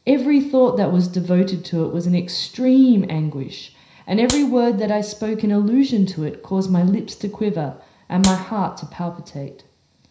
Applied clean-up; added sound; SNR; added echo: none; Clapping; 11 dB; reverberation time 0.5 s.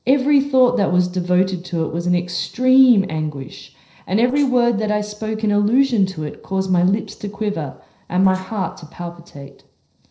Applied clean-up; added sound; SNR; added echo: neural separator model SepFormer DNS4.